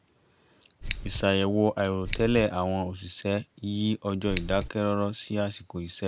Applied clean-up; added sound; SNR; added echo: none; Scissors; 2 dB; none.